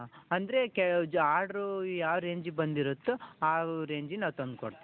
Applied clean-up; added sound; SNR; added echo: none; none; none; none.